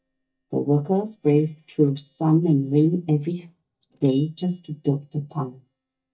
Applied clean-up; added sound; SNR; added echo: neural mask model DeepFilterNet 3.